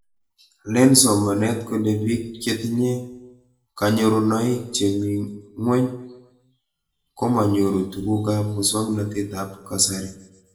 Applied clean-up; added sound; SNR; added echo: none; none; none; reverberation time 0.6 s.